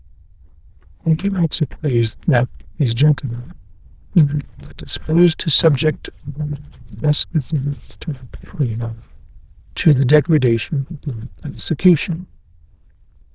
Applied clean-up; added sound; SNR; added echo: neural diffusion model UNIVERSE++.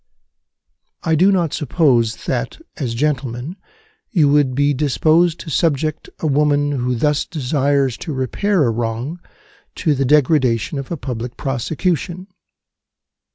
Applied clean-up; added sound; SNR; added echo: none; none; none; none.